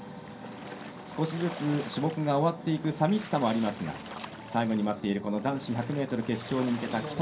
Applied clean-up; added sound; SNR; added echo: none; Splash, splatter; 15 dB; reverberation time 0.3 s.